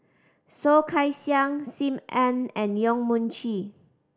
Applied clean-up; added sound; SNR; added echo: none; none; none; none.